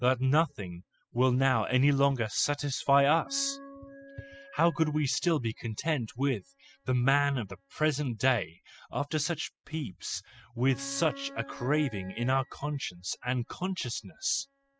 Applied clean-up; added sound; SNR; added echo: classical method spectral subtraction.